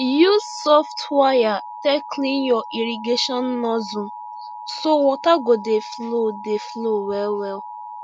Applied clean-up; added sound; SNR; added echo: none; Alarm; 14 dB; none.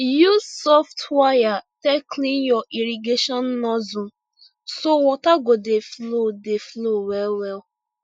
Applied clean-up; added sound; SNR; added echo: classical method Wiener filter.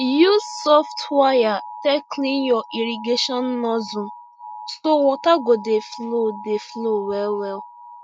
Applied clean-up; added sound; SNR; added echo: neural mask model RNNoise.